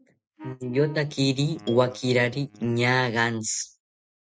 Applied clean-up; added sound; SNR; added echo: neural mask model RNNoise.